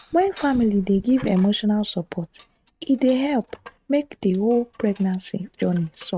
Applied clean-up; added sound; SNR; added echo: neural mask model RNNoise.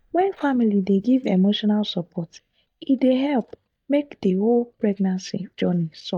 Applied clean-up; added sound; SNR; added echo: neural mask model DeepFilterNet 3.